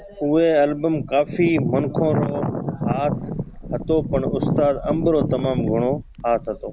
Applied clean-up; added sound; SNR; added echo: none; Bird; 20 dB; none.